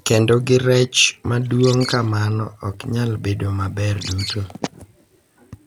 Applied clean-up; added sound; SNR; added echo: none; Bird; 13 dB; none.